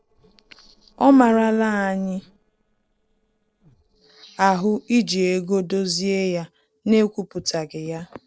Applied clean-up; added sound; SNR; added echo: neural separator model SepFormer DNS4.